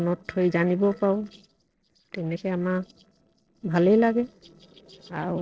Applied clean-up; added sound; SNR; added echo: neural separator model SepFormer DNS4.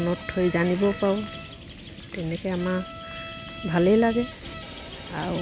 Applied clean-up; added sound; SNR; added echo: none; Bowed string instrument; 16 dB; none.